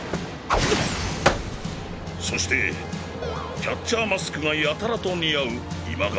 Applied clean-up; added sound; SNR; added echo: none; Wind / Rain; 18 dB; none.